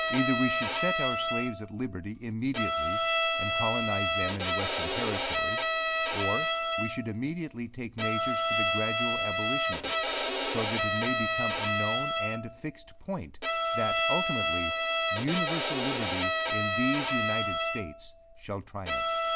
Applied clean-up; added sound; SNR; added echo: none; Bowed string instrument; -4 dB; none.